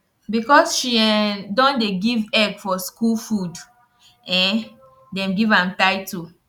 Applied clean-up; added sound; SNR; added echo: none; none; none; none.